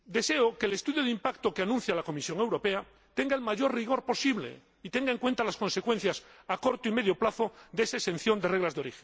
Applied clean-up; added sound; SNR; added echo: none; none; none; none.